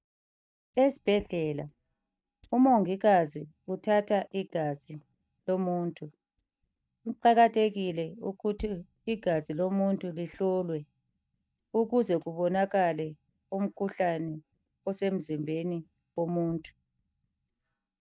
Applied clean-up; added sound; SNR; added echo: neural mask model DeepFilterNet 3.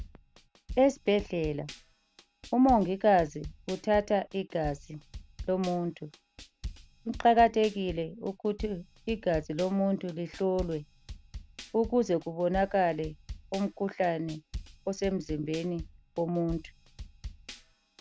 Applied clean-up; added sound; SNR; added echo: none; Drum kit; 15 dB; none.